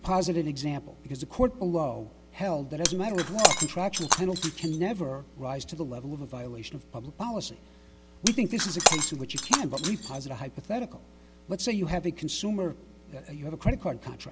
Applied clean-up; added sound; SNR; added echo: none; Shatter; 0 dB; none.